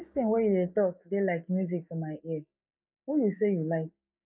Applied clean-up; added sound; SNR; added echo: neural mask model DeepFilterNet 3.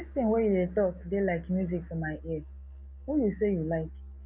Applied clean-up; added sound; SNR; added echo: none; Musical instrument; 15 dB; none.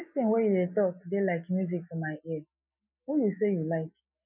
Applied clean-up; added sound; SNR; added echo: classical method Wiener filter.